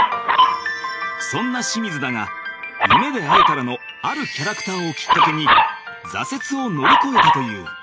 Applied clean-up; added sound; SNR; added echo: none; Dog; -5 dB; none.